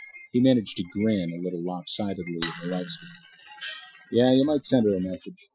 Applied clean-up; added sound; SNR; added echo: classical method Wiener filter.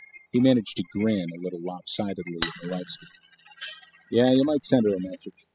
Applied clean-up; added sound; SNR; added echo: classical method spectral subtraction.